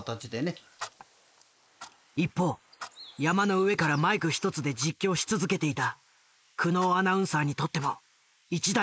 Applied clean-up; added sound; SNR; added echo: neural mask model Resemble Enhance denoiser.